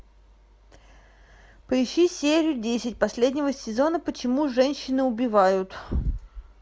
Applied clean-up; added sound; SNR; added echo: none; none; none; none.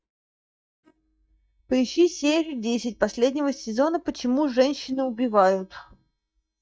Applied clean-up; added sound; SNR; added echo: neural mask model DeepFilterNet 3.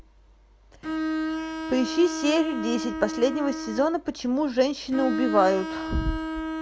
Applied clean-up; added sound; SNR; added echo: none; Bowed string instrument; 5 dB; none.